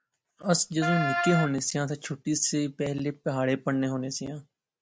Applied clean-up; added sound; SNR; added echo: none; Wind instrument, woodwind instrument; 2 dB; none.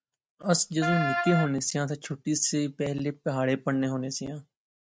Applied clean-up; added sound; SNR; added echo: neural mask model RNNoise.